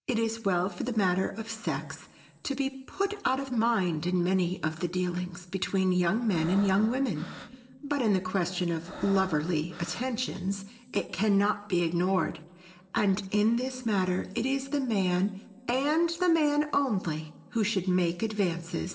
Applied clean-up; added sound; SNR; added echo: neural separator model SepFormer DNS4.